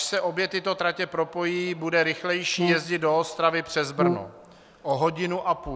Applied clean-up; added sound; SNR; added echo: none; Brass instrument; 3 dB; none.